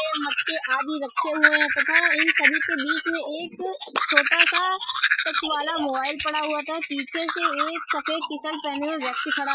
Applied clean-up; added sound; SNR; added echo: classical method Wiener filter.